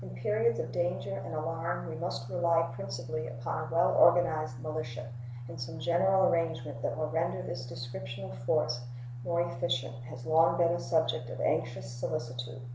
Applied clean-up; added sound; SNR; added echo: none; none; none; none.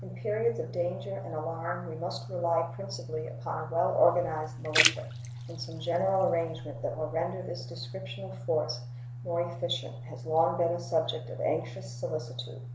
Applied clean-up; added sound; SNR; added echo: none; Splash, splatter; 3 dB; none.